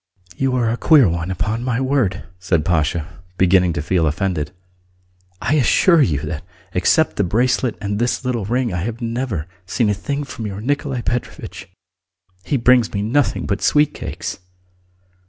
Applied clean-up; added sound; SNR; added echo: none; none; none; none.